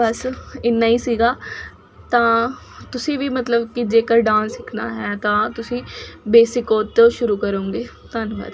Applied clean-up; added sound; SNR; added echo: none; none; none; reverberation time 0.3 s.